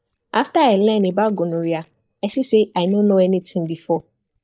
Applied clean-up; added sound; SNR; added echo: neural mask model DeepFilterNet 3.